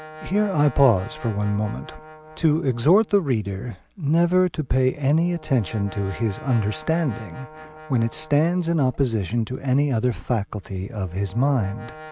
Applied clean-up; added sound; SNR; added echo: none; Brass instrument; 20 dB; none.